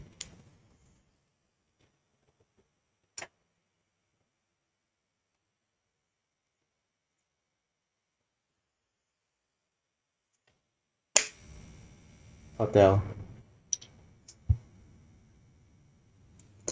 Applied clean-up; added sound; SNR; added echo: neural mask model RNNoise.